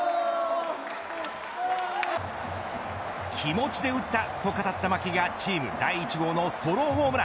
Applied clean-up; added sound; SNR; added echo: none; none; none; none.